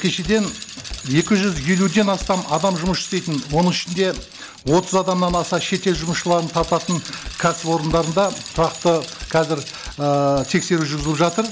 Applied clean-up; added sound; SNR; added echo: none; Bicycle; 13 dB; none.